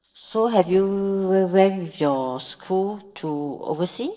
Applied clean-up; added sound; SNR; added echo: neural separator model SepFormer DNS4.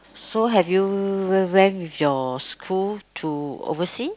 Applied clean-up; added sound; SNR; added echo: none; none; none; none.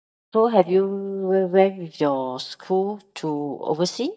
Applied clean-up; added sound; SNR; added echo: neural mask model DeepFilterNet 3.